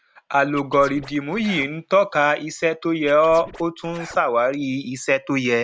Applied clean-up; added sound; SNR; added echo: none; Scratching (performance technique); 19 dB; none.